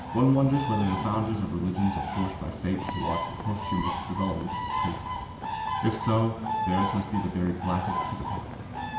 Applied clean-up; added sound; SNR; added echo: none; Bird; 4 dB; reverberation time 2.3 s.